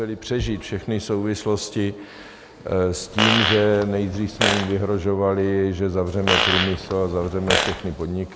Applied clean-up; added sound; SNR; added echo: none; Fart; 1 dB; none.